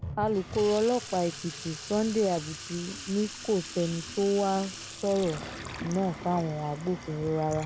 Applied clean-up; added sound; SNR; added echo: none; Sink (filling or washing) / Water tap, faucet; 11 dB; none.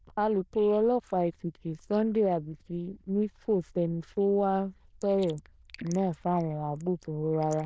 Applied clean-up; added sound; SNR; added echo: neural diffusion model UNIVERSE++.